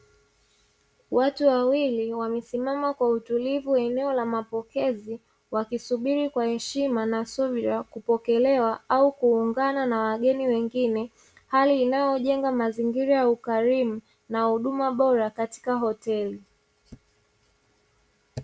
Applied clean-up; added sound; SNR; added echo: none; none; none; none.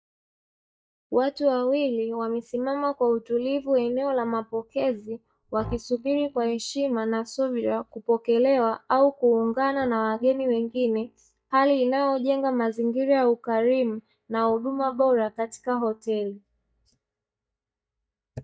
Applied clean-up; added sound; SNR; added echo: neural mask model DeepFilterNet 3.